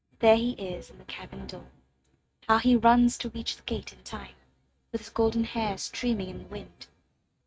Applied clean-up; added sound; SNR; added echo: neural mask model RNNoise.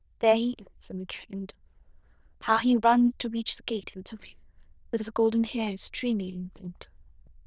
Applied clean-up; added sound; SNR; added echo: neural diffusion model UNIVERSE++.